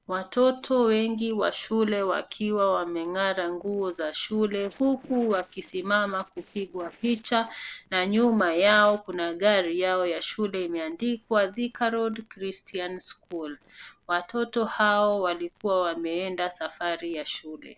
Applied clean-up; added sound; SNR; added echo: neural separator model SepFormer DNS4.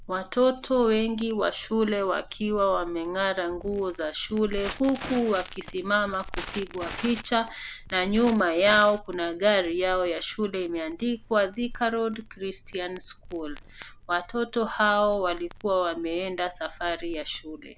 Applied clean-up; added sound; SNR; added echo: none; Crackle; 15 dB; none.